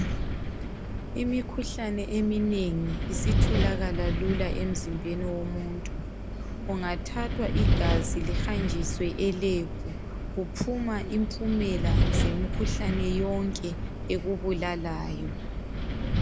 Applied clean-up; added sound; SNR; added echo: none; Wind; -3 dB; none.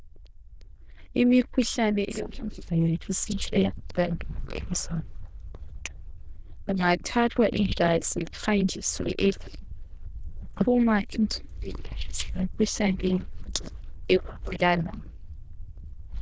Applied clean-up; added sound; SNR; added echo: neural diffusion model UNIVERSE++.